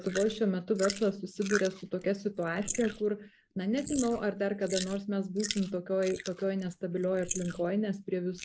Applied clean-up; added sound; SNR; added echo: neural mask model Resemble Enhance denoiser.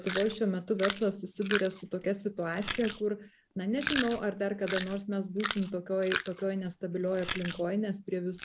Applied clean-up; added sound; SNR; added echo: none; Chewing, mastication; 5 dB; none.